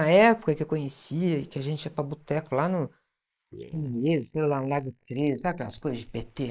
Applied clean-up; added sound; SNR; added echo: neural mask model Resemble Enhance denoiser.